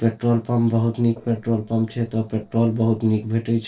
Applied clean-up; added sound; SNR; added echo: neural separator model SepFormer DNS4.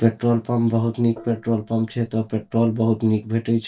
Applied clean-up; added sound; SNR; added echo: neural mask model DeepFilterNet 3.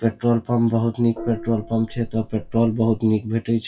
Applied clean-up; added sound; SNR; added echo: classical method WPE with log-MMSE.